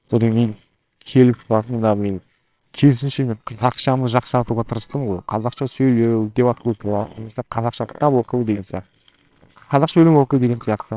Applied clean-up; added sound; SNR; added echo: neural separator model SepFormer WHAMR!.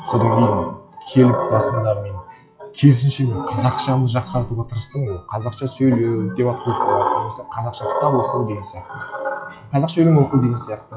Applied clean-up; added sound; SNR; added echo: classical method WPE with log-MMSE.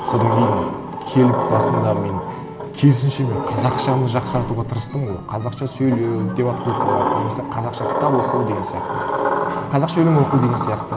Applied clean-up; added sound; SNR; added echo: none; Sliding door; 4 dB; reverberation time 2.3 s.